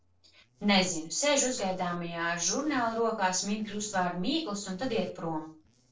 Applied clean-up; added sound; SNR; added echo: neural separator model SepFormer DNS4.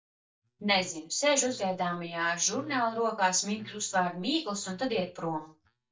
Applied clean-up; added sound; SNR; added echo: neural mask model DeepFilterNet 3.